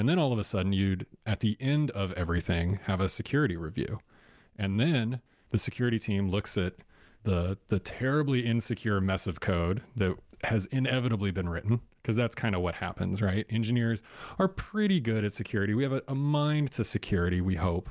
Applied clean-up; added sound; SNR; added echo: none; none; none; none.